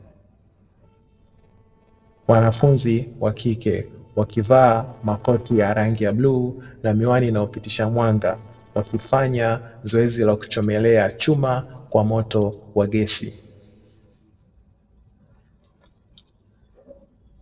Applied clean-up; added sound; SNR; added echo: neural separator model SepFormer DNS4.